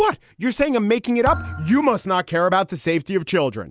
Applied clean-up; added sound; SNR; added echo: none; Thump, thud; 13 dB; none.